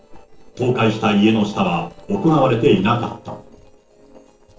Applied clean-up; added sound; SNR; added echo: neural separator model SepFormer DNS4.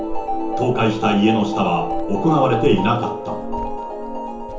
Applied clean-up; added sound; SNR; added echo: none; Cricket; 10 dB; reverberation time 0.6 s.